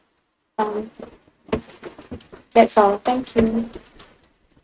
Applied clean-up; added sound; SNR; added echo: neural mask model RNNoise.